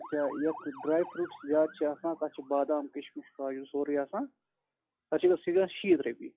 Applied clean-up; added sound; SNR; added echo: classical method log-MMSE.